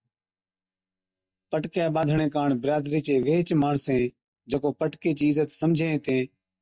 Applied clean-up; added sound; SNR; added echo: neural mask model DeepFilterNet 3.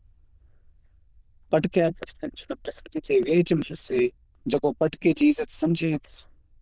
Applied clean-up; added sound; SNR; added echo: neural diffusion model UNIVERSE++.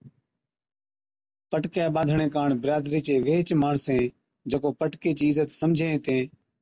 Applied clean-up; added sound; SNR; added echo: none; none; none; none.